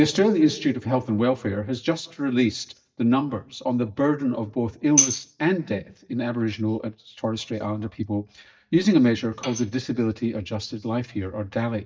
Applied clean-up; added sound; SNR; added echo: neural mask model DeepFilterNet 3.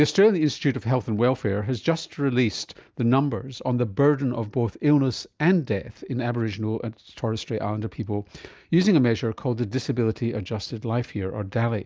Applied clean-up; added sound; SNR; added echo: none; none; none; none.